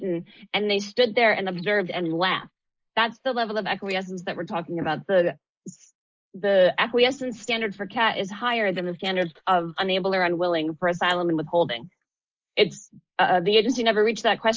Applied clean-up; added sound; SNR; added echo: neural mask model Resemble Enhance denoiser.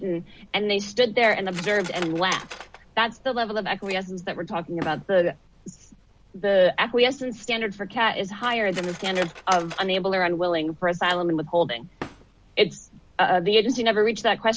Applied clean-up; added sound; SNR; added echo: none; Cutlery, silverware; 18 dB; none.